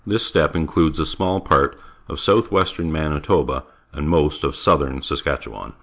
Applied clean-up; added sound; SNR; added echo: none; none; none; none.